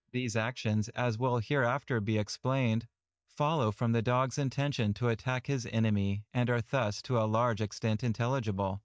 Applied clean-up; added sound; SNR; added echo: neural mask model DeepFilterNet 3.